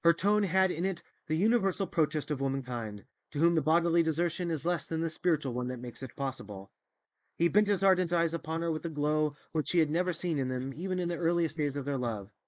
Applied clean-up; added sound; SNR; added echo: neural mask model Resemble Enhance denoiser.